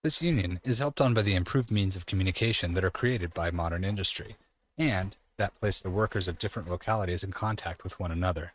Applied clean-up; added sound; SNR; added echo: neural mask model RNNoise.